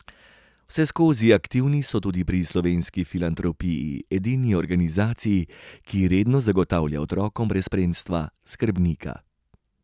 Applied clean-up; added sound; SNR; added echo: none; none; none; none.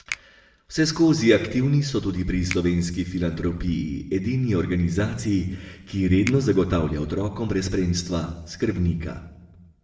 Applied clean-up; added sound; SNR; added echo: none; Finger snapping; 19 dB; reverberation time 0.8 s.